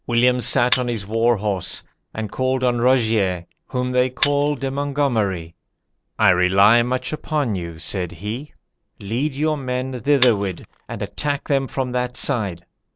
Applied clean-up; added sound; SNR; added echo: none; Shatter; 12 dB; none.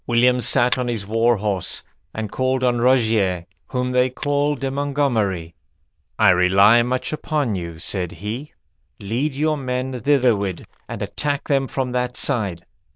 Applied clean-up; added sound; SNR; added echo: neural diffusion model UNIVERSE++.